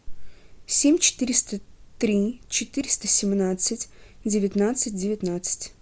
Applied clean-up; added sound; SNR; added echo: none; none; none; none.